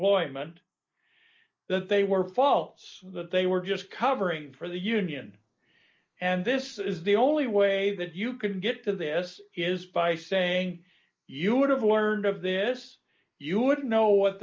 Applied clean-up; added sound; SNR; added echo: neural mask model Resemble Enhance denoiser.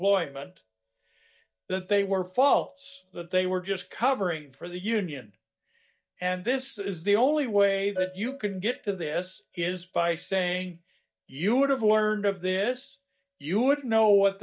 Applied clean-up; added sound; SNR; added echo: neural mask model DeepFilterNet 3.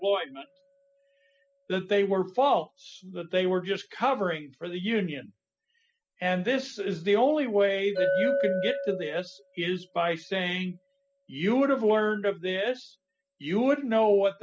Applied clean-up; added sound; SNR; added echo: classical method spectral subtraction.